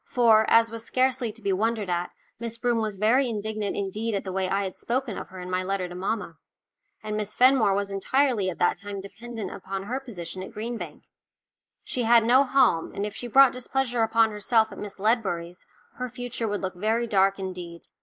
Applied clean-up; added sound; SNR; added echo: neural mask model Resemble Enhance denoiser.